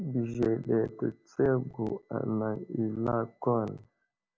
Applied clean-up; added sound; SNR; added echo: none; none; none; none.